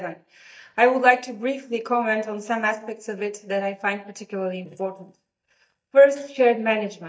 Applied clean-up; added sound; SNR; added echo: neural mask model DeepFilterNet 3.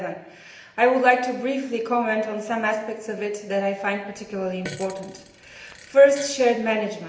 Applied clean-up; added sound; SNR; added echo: none; Fart; 19 dB; reverberation time 0.8 s.